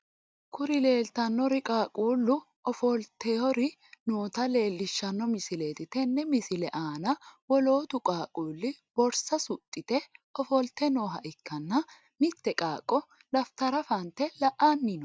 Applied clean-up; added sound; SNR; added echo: none; none; none; none.